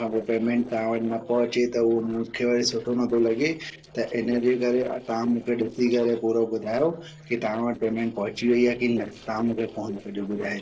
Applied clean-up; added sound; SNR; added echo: neural separator model SepFormer DNS4.